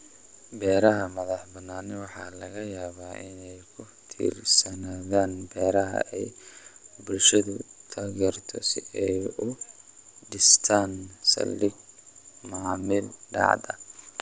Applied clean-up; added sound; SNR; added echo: none; none; none; none.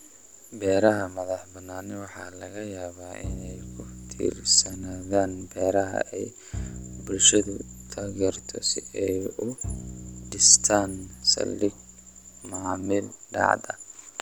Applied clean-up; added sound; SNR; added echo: none; Bowed string instrument; 14 dB; none.